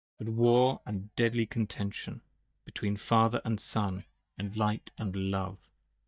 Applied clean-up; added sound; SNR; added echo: neural mask model DeepFilterNet 3.